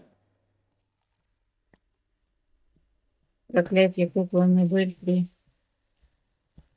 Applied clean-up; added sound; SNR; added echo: neural mask model DeepFilterNet 3.